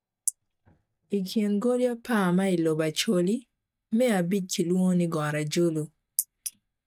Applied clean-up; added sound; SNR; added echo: neural mask model DeepFilterNet 3.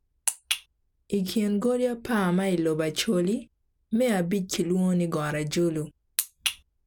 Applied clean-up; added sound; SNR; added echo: none; none; none; none.